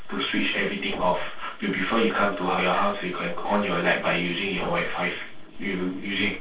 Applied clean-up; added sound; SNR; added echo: neural separator model SepFormer DNS4.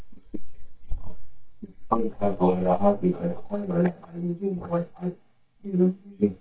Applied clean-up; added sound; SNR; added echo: neural mask model DeepFilterNet 3.